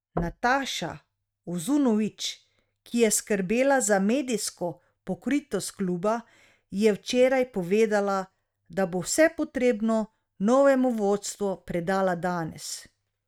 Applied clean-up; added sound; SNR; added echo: neural mask model RNNoise.